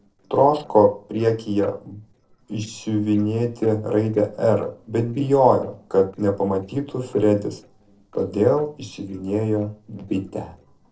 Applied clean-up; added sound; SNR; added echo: neural separator model SepFormer DNS4.